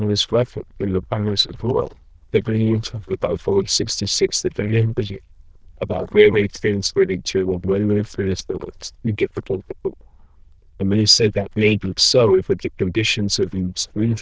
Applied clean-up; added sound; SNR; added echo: neural diffusion model UNIVERSE++.